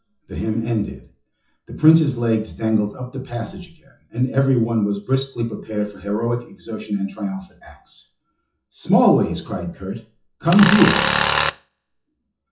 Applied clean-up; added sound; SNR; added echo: classical method WPE with log-MMSE.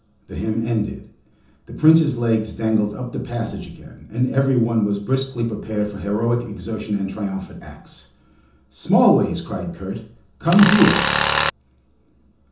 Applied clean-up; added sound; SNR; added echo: none; Tools; -1 dB; reverberation time 0.6 s.